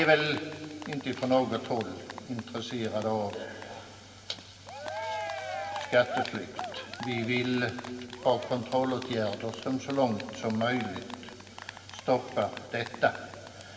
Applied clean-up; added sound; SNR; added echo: none; Cheering; 11 dB; reverberation time 1.9 s.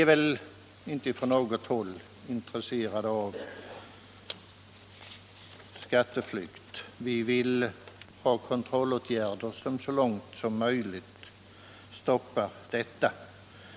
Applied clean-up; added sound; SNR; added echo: none; none; none; none.